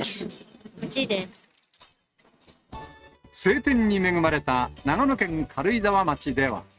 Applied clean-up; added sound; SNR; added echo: neural mask model RNNoise.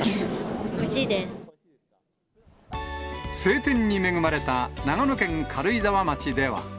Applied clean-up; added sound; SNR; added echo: none; none; none; none.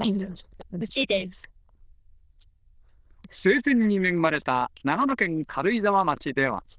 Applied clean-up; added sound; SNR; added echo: neural diffusion model UNIVERSE++.